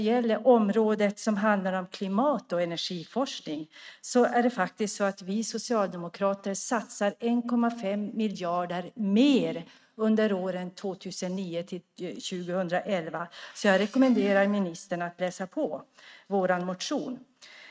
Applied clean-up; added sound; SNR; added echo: neural mask model RNNoise.